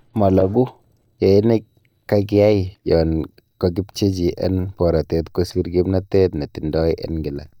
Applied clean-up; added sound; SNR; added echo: neural mask model DeepFilterNet 3.